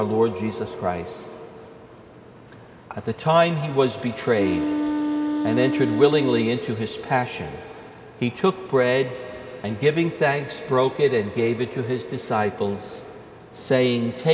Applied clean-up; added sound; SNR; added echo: none; Wind instrument, woodwind instrument; 2 dB; none.